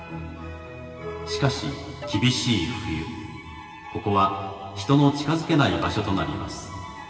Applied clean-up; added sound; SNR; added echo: none; Alarm; 16 dB; reverberation time 2.6 s.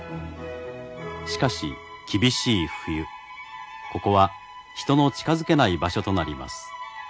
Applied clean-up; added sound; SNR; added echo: none; none; none; none.